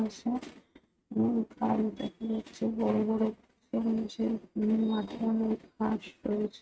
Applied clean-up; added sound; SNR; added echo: neural mask model RNNoise.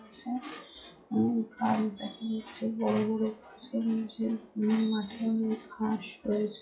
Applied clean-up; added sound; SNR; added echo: classical method log-MMSE.